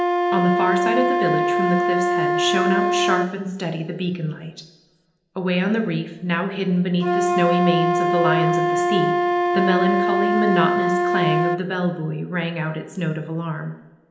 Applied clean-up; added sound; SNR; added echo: none; Wind instrument, woodwind instrument; -1 dB; reverberation time 0.9 s.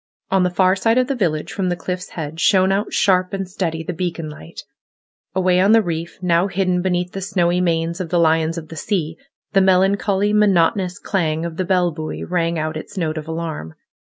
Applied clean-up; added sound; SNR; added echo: none; none; none; none.